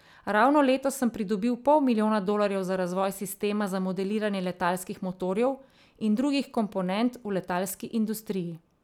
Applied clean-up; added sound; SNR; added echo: none; none; none; none.